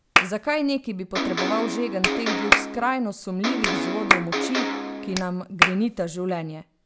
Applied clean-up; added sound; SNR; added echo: none; Electric guitar + Clapping; -2 dB; none.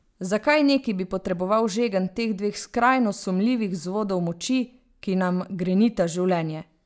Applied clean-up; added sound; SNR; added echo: none; none; none; none.